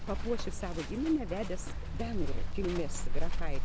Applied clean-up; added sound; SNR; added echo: none; Livestock, farm animals, working animals; -4 dB; none.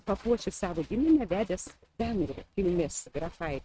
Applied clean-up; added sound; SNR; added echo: neural mask model RNNoise.